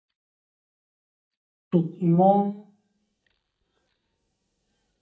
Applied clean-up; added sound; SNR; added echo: neural mask model DeepFilterNet 3.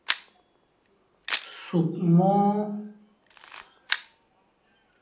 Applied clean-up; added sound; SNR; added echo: none; Camera; 9 dB; reverberation time 0.6 s.